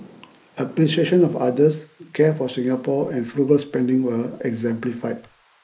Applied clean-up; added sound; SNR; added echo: neural mask model Resemble Enhance denoiser.